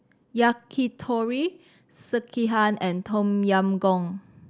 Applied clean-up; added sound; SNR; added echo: none; none; none; none.